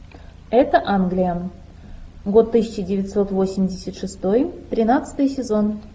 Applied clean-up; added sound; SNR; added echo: none; none; none; none.